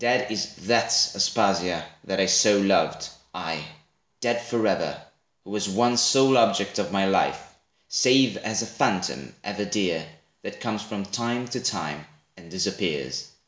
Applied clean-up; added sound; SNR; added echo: none; none; none; none.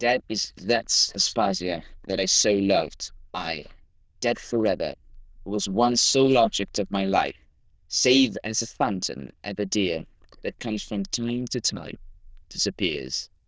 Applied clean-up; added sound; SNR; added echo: neural diffusion model UNIVERSE++.